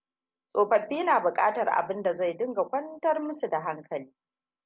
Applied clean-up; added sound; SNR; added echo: none; none; none; none.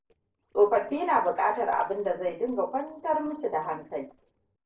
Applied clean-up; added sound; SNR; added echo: neural separator model SepFormer DNS4.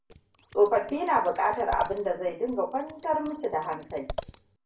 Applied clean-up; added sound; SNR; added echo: none; Scissors; 14 dB; reverberation time 0.3 s.